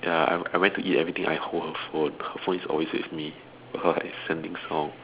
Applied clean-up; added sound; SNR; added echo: none; none; none; none.